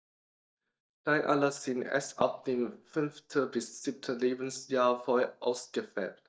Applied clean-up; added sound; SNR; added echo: neural mask model DeepFilterNet 3.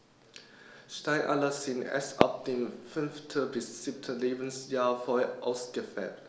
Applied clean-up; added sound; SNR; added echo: none; Fireworks; 7 dB; none.